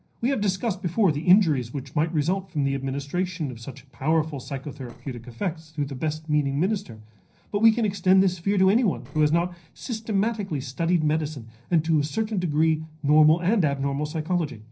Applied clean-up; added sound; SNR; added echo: neural separator model SepFormer DNS4.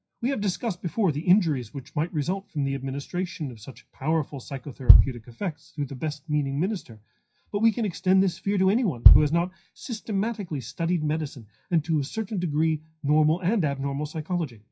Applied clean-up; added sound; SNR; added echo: classical method WPE with log-MMSE.